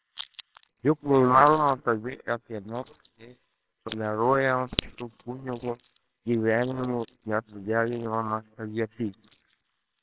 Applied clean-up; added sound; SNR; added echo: neural separator model SepFormer WHAMR!.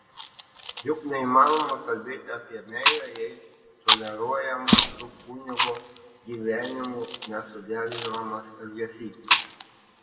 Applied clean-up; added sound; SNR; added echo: none; Chewing, mastication; 0 dB; reverberation time 1.5 s.